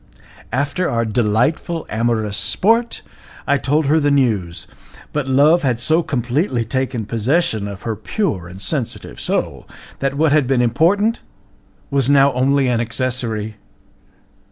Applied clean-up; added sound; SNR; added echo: none; none; none; none.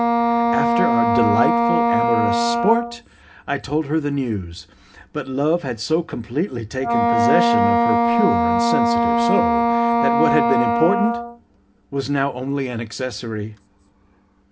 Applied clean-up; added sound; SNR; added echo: none; Wind instrument, woodwind instrument; -3 dB; reverberation time 0.3 s.